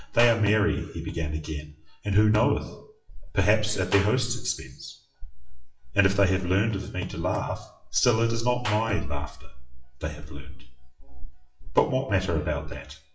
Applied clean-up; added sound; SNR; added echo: classical method WPE with log-MMSE.